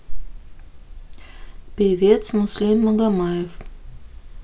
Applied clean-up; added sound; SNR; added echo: none; none; none; none.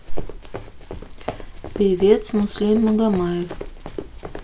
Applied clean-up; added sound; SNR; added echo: none; Run; 14 dB; none.